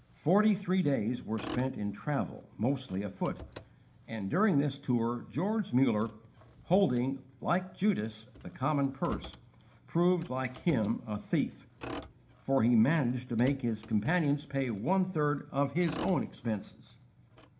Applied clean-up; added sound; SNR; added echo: none; Motor vehicle (road); 19 dB; reverberation time 0.4 s.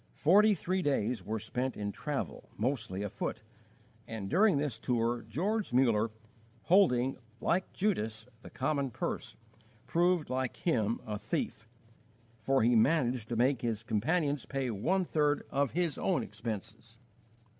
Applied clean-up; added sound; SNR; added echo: none; none; none; none.